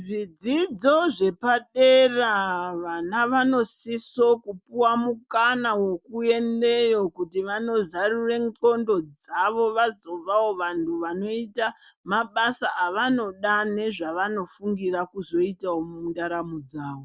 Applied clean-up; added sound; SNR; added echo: none; none; none; none.